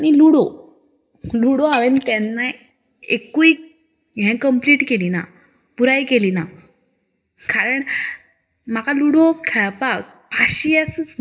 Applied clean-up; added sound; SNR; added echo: neural mask model DeepFilterNet 3.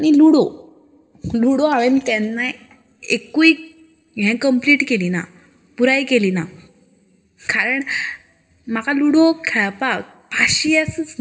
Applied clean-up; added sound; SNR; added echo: neural separator model SepFormer DNS4.